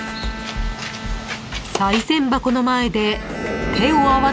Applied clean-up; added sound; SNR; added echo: none; Bowed string instrument; 12 dB; none.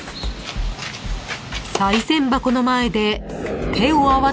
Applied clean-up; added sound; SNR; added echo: none; none; none; none.